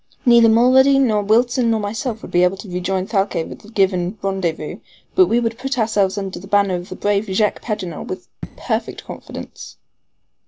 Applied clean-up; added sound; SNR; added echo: neural separator model SepFormer DNS4.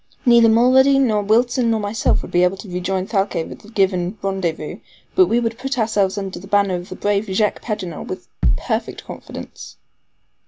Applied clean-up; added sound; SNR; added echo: none; Bass drum; -2 dB; none.